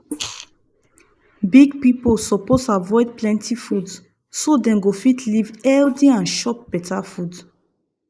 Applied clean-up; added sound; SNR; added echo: neural mask model Resemble Enhance denoiser.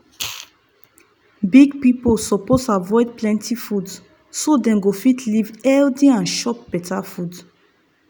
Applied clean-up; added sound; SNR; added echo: none; none; none; none.